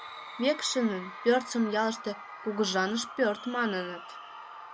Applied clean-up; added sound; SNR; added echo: none; Crowd / Cheering; 13 dB; none.